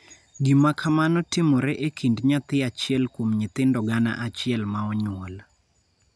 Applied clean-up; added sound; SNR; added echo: none; none; none; none.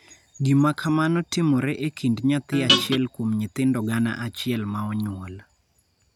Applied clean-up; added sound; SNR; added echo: none; Guitar; -3 dB; none.